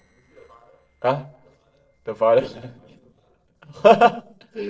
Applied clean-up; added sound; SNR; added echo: neural separator model SepFormer DNS4.